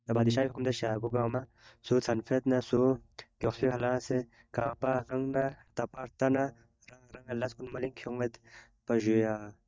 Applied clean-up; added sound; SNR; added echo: neural mask model DeepFilterNet 3.